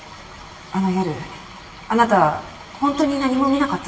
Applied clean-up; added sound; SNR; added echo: none; none; none; reverberation time 0.8 s.